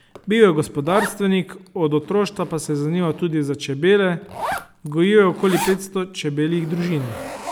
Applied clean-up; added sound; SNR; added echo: none; Zipper (clothing); 14 dB; none.